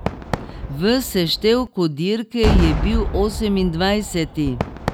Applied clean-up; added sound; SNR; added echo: none; Cheering / Fireworks; 3 dB; none.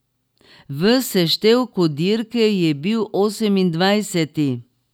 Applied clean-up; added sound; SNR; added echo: none; none; none; none.